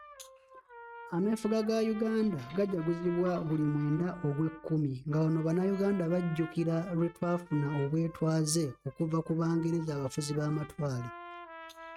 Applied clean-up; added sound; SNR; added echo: neural mask model RNNoise.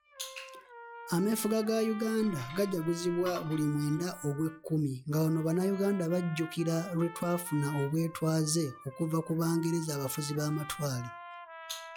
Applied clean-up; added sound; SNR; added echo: classical method log-MMSE.